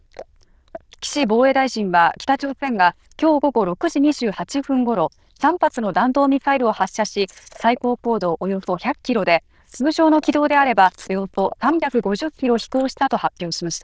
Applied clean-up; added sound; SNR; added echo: neural diffusion model UNIVERSE++.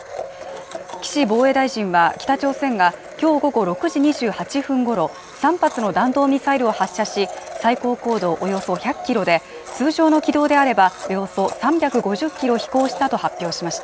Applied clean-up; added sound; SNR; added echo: none; Domestic sounds, home sounds; 14 dB; none.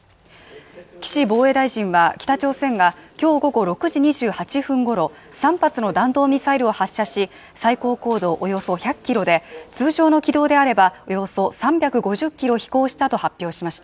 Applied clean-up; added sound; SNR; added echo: none; none; none; none.